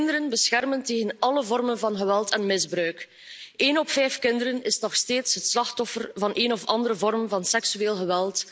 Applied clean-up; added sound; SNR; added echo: none; none; none; none.